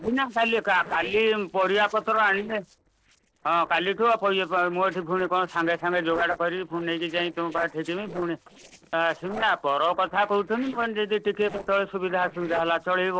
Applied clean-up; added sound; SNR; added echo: neural separator model SepFormer DNS4.